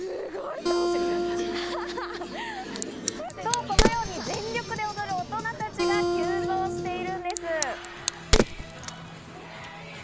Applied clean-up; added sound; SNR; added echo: none; Crack + Acoustic guitar; -3 dB; none.